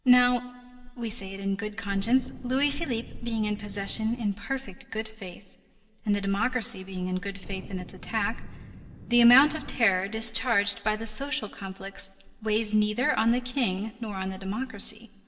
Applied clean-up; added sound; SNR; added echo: none; Explosion; 17 dB; reverberation time 1.8 s.